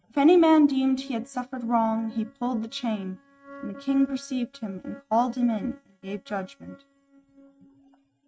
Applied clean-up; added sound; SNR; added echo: neural mask model RNNoise.